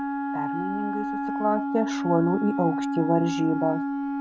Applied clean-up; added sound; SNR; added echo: none; Wind instrument, woodwind instrument; 1 dB; none.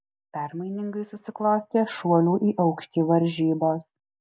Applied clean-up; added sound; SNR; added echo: none; none; none; none.